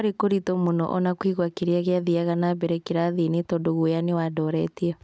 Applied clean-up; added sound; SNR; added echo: none; none; none; none.